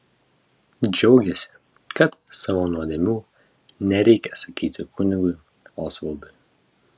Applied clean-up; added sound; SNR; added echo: none; none; none; none.